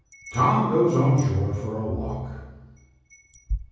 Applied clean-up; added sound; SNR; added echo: none; Wind chime; 14 dB; reverberation time 1.3 s.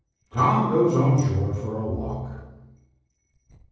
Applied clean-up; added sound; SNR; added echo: neural separator model SepFormer DNS4.